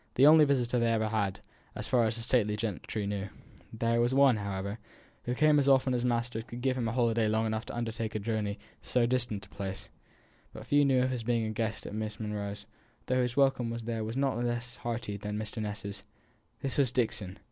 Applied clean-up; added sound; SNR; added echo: none; none; none; none.